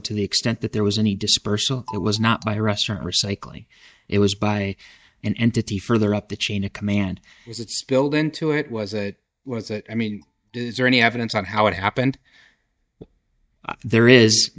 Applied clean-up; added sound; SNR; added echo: neural mask model DeepFilterNet 3.